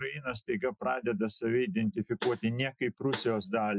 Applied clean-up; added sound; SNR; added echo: classical method Wiener filter.